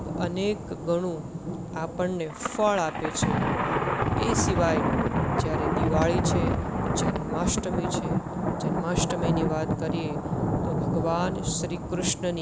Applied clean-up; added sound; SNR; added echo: none; Thunder; -3 dB; none.